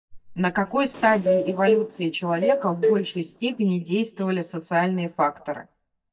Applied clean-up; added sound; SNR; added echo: neural mask model DeepFilterNet 3.